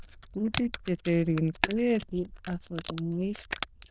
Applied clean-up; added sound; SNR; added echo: neural diffusion model UNIVERSE++.